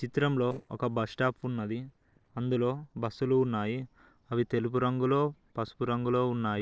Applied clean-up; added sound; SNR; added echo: neural separator model SepFormer DNS4.